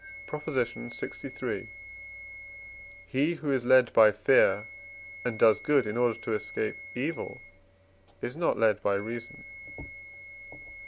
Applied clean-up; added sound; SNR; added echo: none; Wind instrument, woodwind instrument; 16 dB; none.